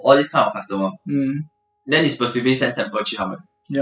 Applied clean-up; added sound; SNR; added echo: classical method spectral subtraction.